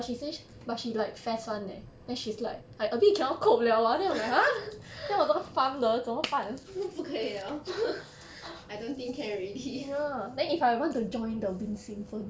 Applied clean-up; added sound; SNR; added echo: none; none; none; none.